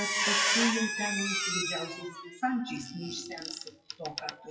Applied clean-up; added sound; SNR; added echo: classical method WPE with log-MMSE.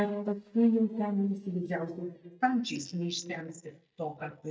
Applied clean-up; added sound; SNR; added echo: neural mask model DeepFilterNet 3.